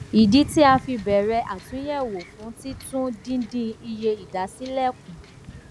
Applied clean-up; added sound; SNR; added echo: none; Wind / Ocean / Boat, Water vehicle; 15 dB; none.